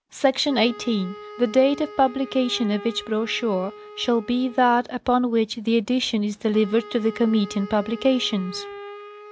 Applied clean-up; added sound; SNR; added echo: none; Wind instrument, woodwind instrument; 17 dB; none.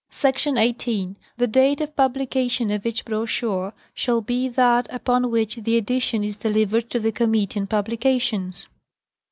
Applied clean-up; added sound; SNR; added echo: none; none; none; none.